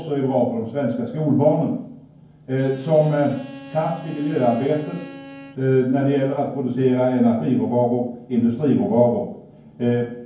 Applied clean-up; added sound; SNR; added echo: none; Bowed string instrument; 19 dB; reverberation time 0.9 s.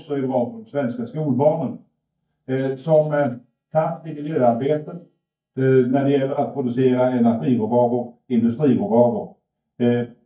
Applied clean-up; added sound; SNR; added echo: neural mask model DeepFilterNet 3.